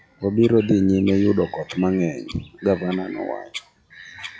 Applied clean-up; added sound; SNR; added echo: classical method log-MMSE.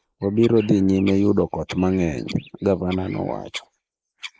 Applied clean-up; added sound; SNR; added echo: neural mask model Resemble Enhance denoiser.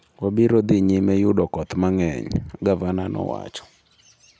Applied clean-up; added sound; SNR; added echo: none; none; none; none.